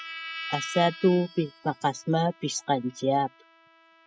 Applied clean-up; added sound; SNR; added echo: classical method spectral subtraction.